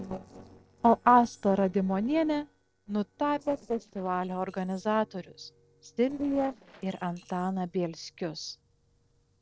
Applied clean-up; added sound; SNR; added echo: neural separator model SepFormer DNS4.